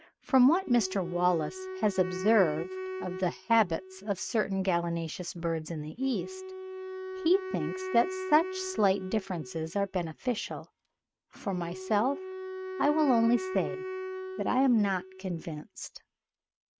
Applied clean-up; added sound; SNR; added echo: neural mask model RNNoise.